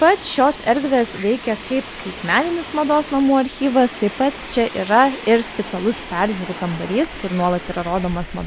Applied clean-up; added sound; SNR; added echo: none; Subway, metro, underground; 14 dB; none.